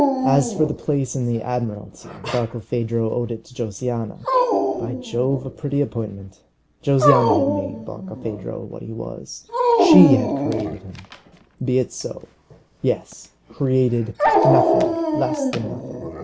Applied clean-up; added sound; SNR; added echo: none; Dog; 0 dB; none.